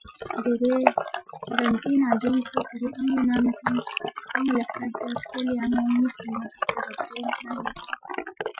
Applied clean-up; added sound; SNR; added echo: classical method Wiener filter.